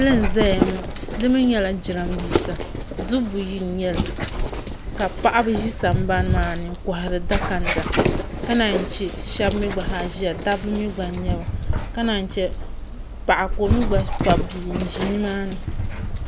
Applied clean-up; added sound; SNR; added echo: none; Dog; 1 dB; none.